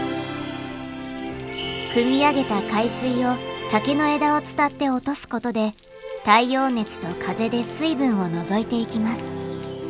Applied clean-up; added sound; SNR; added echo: none; Wind chime; 15 dB; none.